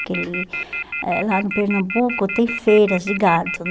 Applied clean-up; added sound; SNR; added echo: none; Telephone; 8 dB; none.